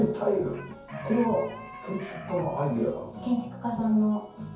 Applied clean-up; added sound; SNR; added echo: none; Chicken, rooster; 16 dB; reverberation time 0.6 s.